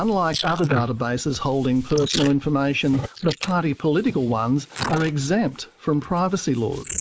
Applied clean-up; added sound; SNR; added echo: neural mask model Resemble Enhance denoiser.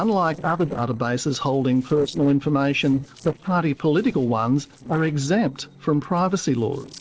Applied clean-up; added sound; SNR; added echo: neural separator model SepFormer DNS4.